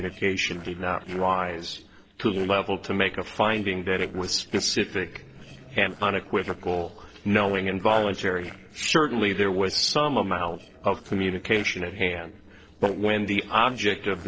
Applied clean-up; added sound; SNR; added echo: neural separator model SepFormer DNS4.